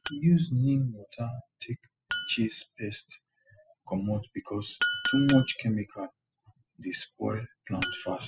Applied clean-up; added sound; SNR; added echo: classical method spectral subtraction.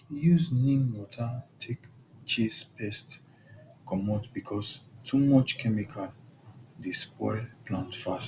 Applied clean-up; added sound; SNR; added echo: none; none; none; none.